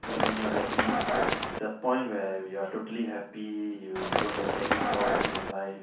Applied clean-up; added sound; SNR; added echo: none; Run; -5 dB; reverberation time 0.6 s.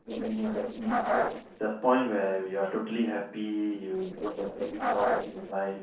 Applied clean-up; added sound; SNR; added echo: neural separator model SepFormer DNS4.